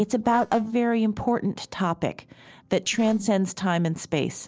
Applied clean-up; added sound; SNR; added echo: neural separator model SepFormer DNS4.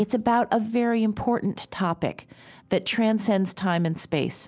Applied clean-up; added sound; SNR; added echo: none; none; none; none.